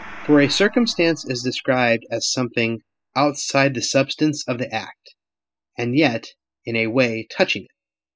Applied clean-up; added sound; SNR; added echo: classical method spectral subtraction.